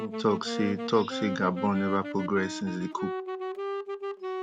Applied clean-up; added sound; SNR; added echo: none; Wind instrument, woodwind instrument; 5 dB; none.